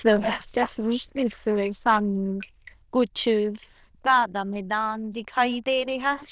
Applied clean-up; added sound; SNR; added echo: neural diffusion model UNIVERSE++.